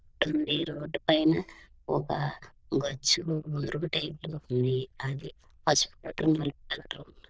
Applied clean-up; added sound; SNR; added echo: neural diffusion model UNIVERSE++.